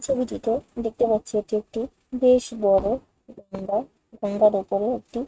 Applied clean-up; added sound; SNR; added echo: neural mask model RNNoise.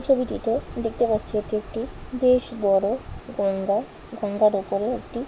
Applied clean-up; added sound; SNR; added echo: none; none; none; none.